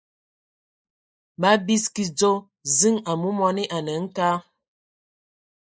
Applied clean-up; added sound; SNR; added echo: neural mask model Resemble Enhance denoiser.